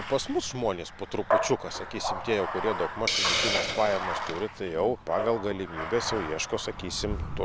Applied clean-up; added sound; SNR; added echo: none; Hiss + Bathtub (filling or washing); 2 dB; none.